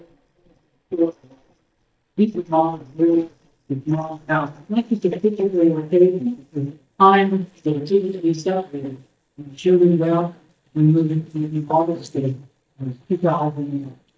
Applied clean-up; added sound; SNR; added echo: neural mask model DeepFilterNet 3.